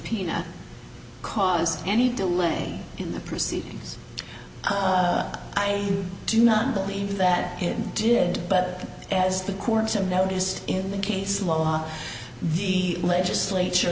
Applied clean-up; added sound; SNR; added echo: none; none; none; none.